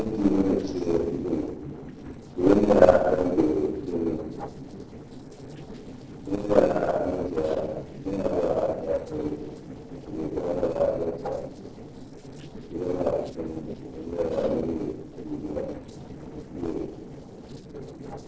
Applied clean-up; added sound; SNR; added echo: neural separator model SepFormer DNS4.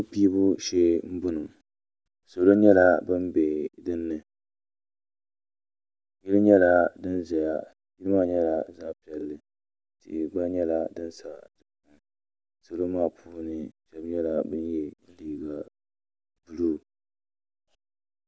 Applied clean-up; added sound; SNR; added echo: none; none; none; none.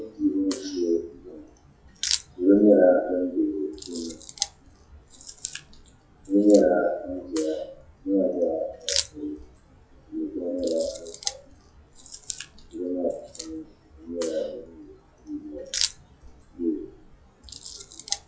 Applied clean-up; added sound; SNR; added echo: classical method WPE with log-MMSE.